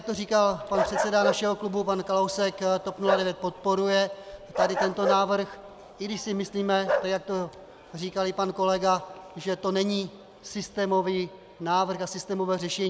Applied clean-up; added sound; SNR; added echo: none; Bark; 4 dB; none.